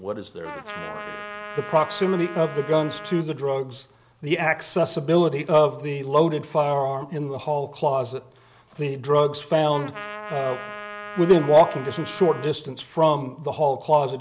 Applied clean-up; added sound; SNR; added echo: none; Trumpet; 13 dB; none.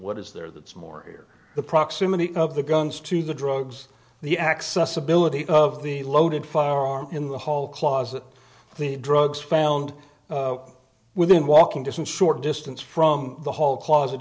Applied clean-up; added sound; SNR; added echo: none; none; none; none.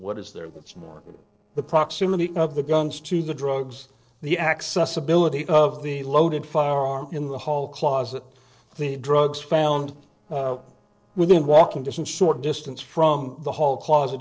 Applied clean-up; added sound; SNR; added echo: neural separator model SepFormer DNS4.